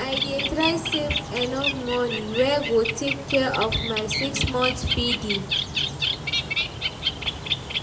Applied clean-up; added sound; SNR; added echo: none; Bird; 1 dB; reverberation time 0.7 s.